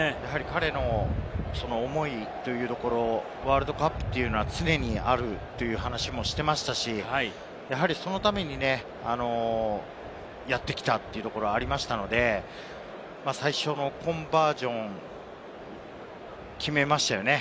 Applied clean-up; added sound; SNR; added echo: none; none; none; none.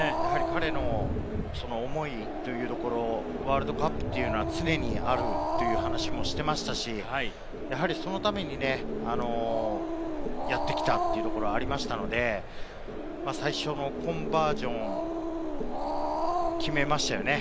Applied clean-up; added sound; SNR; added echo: none; Growling; 0 dB; none.